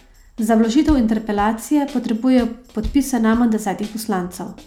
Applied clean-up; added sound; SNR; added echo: none; Bass drum / Snare drum / Drum kit; 16 dB; none.